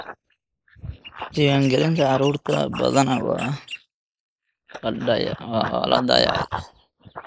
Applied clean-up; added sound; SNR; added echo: neural mask model Resemble Enhance denoiser.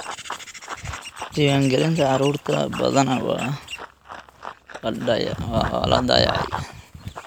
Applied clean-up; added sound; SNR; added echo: none; Run; 13 dB; none.